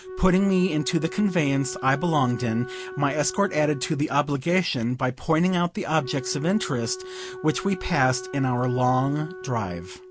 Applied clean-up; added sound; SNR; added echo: none; Wind instrument, woodwind instrument; 14 dB; none.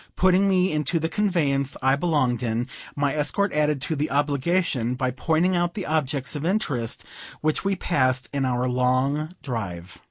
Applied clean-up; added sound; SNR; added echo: none; none; none; none.